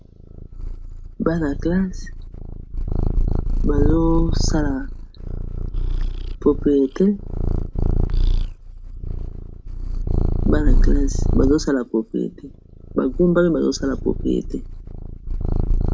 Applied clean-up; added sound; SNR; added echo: none; Purr; -2 dB; none.